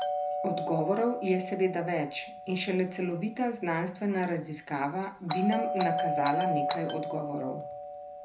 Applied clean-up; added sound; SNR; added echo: none; Doorbell; 3 dB; none.